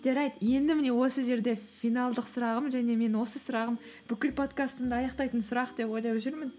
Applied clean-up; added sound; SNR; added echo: none; none; none; none.